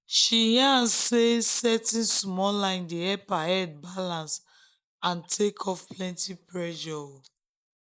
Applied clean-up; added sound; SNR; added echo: neural mask model Resemble Enhance denoiser.